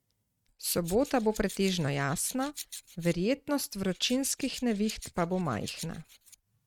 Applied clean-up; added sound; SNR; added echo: neural mask model RNNoise.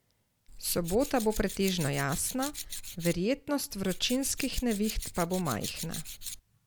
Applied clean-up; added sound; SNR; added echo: none; Tools; 9 dB; none.